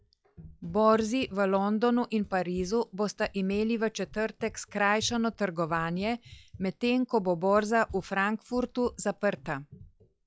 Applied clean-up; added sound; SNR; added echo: classical method log-MMSE.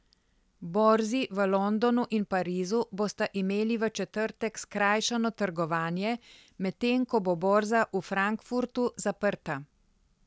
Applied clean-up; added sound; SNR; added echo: none; none; none; none.